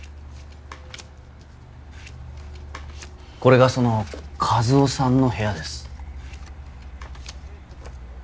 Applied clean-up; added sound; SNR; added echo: none; Truck; 14 dB; none.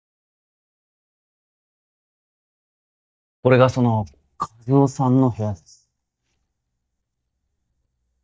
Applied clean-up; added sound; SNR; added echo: neural mask model DeepFilterNet 3.